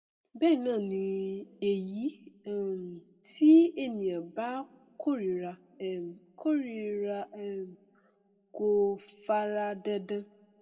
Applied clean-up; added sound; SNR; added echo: none; none; none; reverberation time 1.3 s.